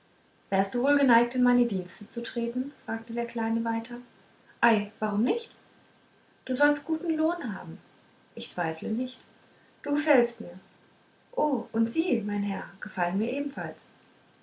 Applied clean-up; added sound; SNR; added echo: none; none; none; none.